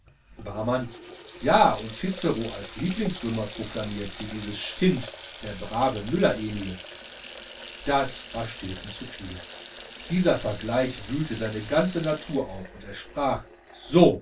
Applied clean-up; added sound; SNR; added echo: none; Water tap, faucet; 10 dB; reverberation time 0.2 s.